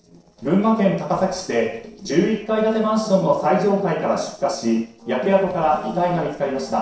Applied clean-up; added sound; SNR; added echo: neural separator model SepFormer DNS4.